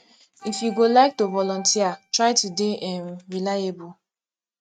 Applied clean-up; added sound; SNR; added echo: neural mask model RNNoise.